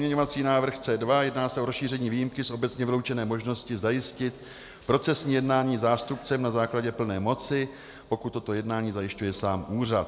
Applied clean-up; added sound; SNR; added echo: none; none; none; none.